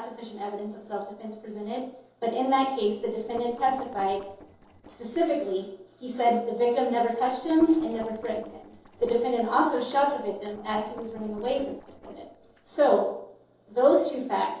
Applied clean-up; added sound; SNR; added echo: neural separator model SepFormer DNS4.